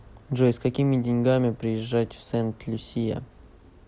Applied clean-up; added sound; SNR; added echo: none; none; none; none.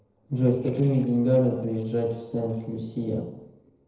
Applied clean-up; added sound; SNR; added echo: neural separator model SepFormer DNS4.